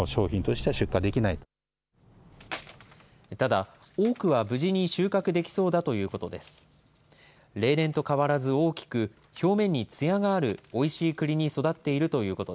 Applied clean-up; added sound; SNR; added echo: none; none; none; none.